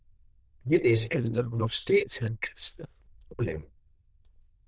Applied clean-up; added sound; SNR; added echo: neural diffusion model UNIVERSE++.